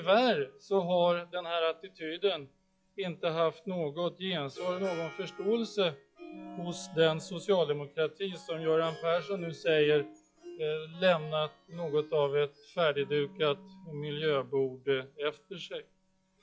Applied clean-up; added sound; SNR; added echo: classical method log-MMSE.